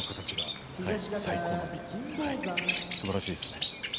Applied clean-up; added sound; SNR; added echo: none; Bird vocalization, bird call, bird song; -4 dB; none.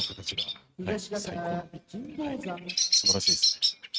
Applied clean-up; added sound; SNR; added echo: neural mask model RNNoise.